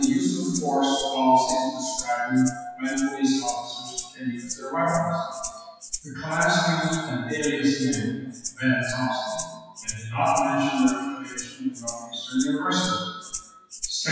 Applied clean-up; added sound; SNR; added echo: classical method WPE with log-MMSE.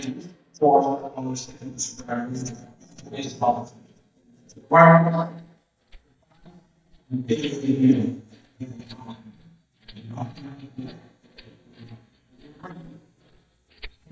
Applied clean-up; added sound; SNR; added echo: neural mask model DeepFilterNet 3.